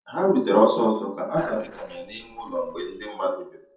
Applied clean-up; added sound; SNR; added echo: neural separator model SepFormer DNS4.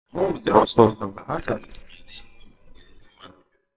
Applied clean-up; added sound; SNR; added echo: neural separator model SepFormer WHAMR!.